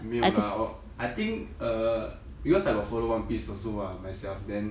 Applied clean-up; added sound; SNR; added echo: none; none; none; none.